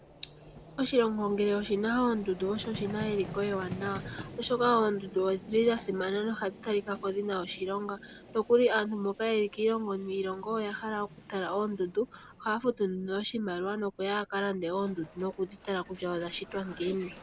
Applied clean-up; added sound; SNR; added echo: none; Vehicle; 17 dB; none.